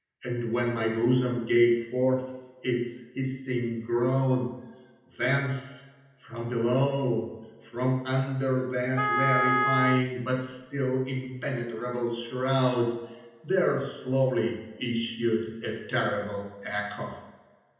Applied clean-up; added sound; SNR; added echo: none; Wind instrument, woodwind instrument; 0 dB; reverberation time 0.9 s.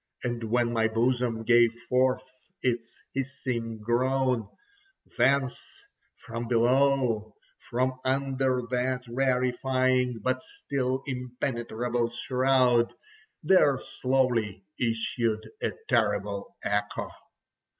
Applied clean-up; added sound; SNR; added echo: none; none; none; none.